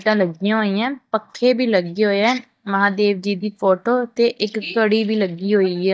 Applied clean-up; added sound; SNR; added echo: neural mask model DeepFilterNet 3.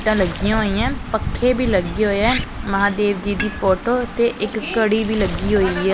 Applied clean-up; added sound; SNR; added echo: none; Liquid; 16 dB; none.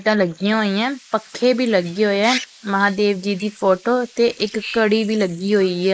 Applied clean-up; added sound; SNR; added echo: neural mask model Resemble Enhance denoiser.